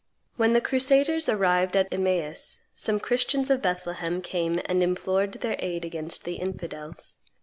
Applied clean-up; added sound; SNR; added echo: none; none; none; none.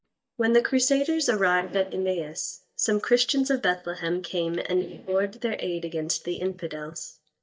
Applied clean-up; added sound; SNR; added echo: neural mask model DeepFilterNet 3.